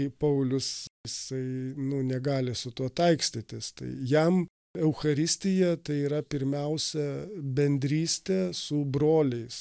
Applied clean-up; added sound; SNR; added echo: none; none; none; none.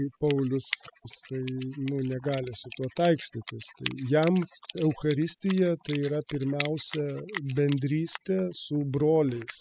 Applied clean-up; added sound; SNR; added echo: classical method spectral subtraction.